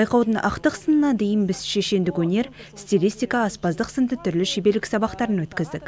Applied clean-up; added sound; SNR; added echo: none; none; none; none.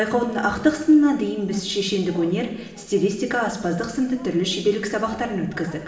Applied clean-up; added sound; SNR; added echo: none; none; none; reverberation time 1.0 s.